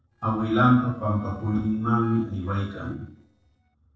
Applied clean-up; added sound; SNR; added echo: neural separator model SepFormer DNS4.